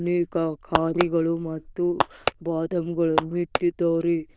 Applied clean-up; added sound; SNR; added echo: neural diffusion model UNIVERSE++.